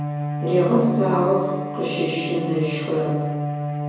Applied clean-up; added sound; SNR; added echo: none; Bowed string instrument; 4 dB; reverberation time 1.3 s.